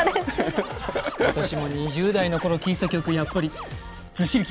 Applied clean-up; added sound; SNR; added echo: none; Scratching (performance technique); 15 dB; none.